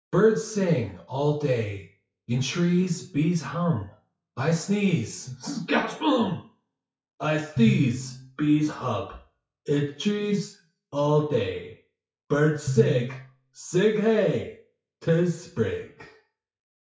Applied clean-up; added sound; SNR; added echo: classical method WPE with log-MMSE.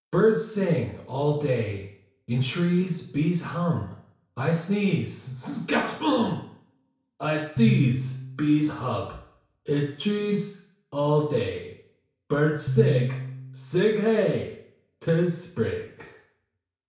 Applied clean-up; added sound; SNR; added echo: none; Piano; 3 dB; reverberation time 0.6 s.